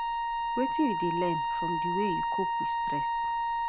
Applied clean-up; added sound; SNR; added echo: none; Wind instrument, woodwind instrument; -3 dB; none.